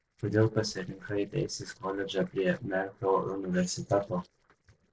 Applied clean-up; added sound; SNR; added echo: neural separator model SepFormer DNS4.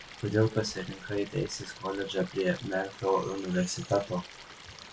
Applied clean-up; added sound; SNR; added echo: none; Stream; 17 dB; none.